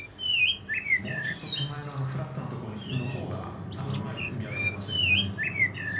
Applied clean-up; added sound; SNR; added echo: none; Bird; -3 dB; reverberation time 1.1 s.